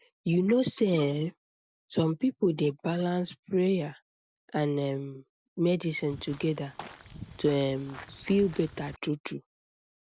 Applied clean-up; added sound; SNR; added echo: none; Walk, footsteps / Bird vocalization, bird call, bird song; 17 dB; none.